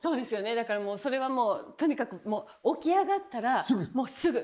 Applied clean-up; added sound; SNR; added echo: neural mask model Resemble Enhance denoiser.